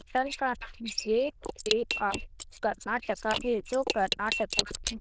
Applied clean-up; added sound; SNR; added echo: neural diffusion model UNIVERSE++.